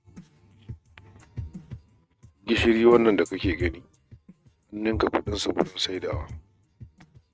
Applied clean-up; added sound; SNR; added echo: neural mask model RNNoise.